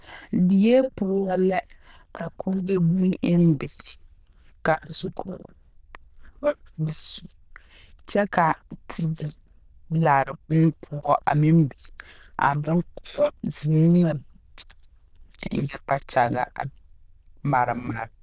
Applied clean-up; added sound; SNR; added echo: neural diffusion model UNIVERSE++.